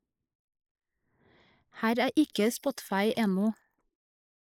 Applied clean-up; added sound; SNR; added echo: neural mask model Resemble Enhance denoiser.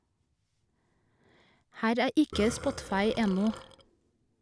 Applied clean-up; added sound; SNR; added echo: none; Burping, eructation; 11 dB; none.